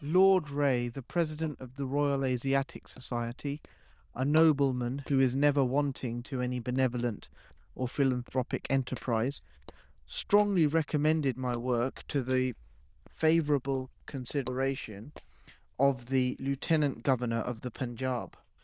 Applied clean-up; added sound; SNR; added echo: neural diffusion model UNIVERSE++.